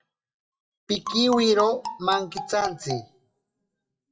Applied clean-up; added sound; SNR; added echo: classical method WPE with log-MMSE.